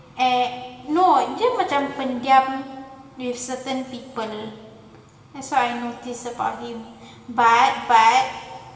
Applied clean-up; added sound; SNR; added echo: none; none; none; reverberation time 2.1 s.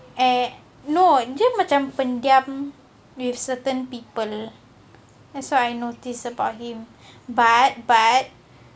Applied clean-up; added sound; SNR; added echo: none; none; none; none.